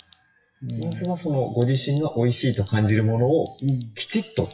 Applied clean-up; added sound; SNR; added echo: classical method WPE with log-MMSE.